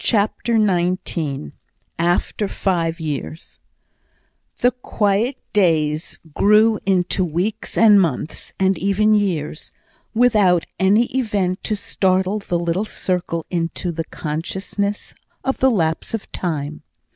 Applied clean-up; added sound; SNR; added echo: none; none; none; none.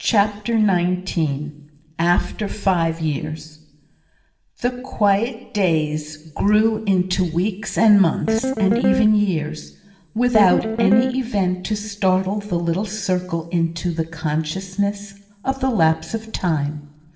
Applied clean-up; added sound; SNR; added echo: none; Guitar; 2 dB; reverberation time 0.8 s.